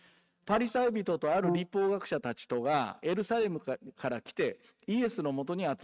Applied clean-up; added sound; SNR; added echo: neural mask model RNNoise.